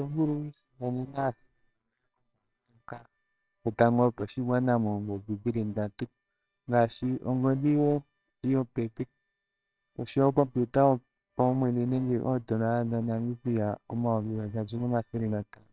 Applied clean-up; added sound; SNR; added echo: neural separator model SepFormer WHAMR!.